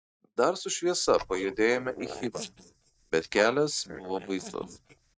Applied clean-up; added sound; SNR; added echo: neural mask model DeepFilterNet 3.